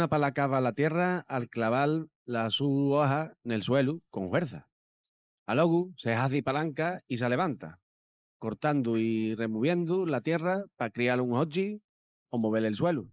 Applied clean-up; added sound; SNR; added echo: neural mask model Resemble Enhance denoiser.